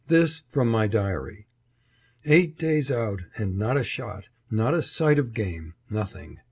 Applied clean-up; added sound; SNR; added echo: none; none; none; none.